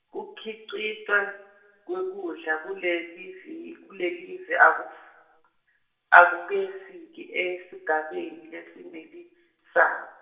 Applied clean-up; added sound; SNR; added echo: none; none; none; reverberation time 1.0 s.